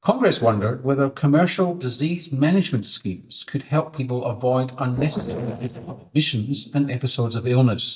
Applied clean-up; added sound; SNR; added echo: neural mask model DeepFilterNet 3.